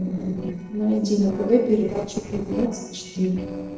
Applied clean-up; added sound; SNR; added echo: neural separator model SepFormer DNS4.